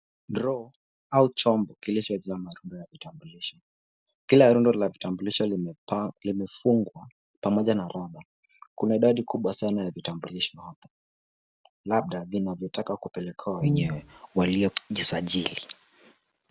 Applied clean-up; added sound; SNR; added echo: none; Brass instrument; 0 dB; none.